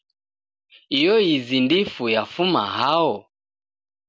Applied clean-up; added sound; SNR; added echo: none; none; none; none.